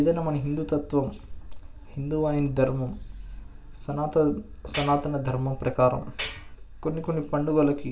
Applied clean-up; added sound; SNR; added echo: none; Tools; 8 dB; reverberation time 0.2 s.